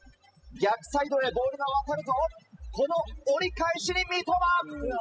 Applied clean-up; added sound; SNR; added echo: classical method spectral subtraction.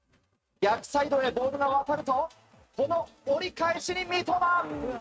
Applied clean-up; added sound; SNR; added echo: neural mask model RNNoise.